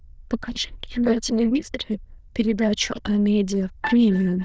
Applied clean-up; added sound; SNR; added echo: neural diffusion model UNIVERSE++.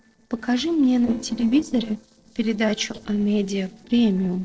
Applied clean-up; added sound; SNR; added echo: neural separator model SepFormer DNS4.